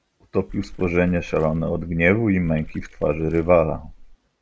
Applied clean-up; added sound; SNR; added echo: none; Water / Splash, splatter; 17 dB; none.